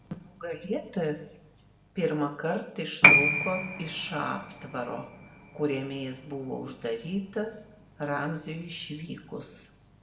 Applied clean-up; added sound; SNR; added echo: none; Piano; -2 dB; reverberation time 0.7 s.